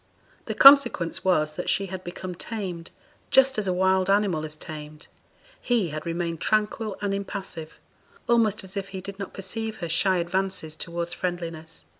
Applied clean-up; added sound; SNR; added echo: none; none; none; none.